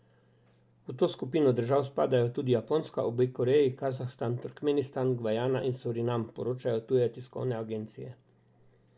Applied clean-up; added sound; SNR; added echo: none; none; none; none.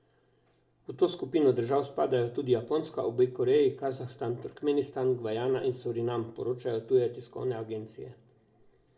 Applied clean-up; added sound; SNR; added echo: none; none; none; reverberation time 0.7 s.